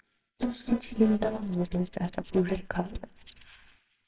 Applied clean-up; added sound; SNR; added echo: neural separator model SepFormer WHAMR!.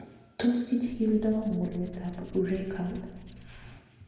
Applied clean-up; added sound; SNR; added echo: none; Tools; 15 dB; reverberation time 1.3 s.